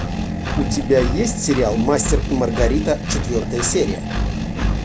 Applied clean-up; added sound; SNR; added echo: none; Engine; 1 dB; none.